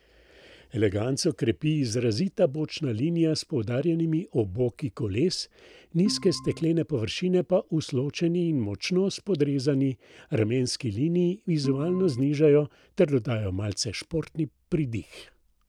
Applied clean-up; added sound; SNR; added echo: none; Organ; 13 dB; none.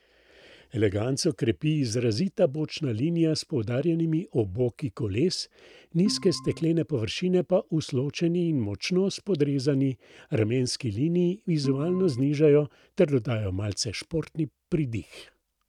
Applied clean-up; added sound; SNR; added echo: neural mask model RNNoise.